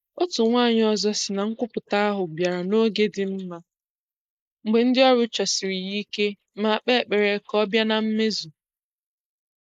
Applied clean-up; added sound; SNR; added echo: neural mask model Resemble Enhance denoiser.